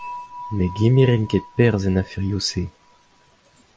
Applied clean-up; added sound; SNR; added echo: none; Dishes, pots, and pans / Chink, clink; 18 dB; none.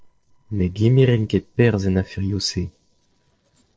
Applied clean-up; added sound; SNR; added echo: neural separator model SepFormer DNS4.